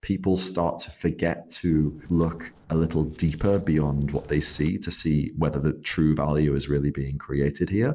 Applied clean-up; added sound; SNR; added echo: neural separator model SepFormer DNS4.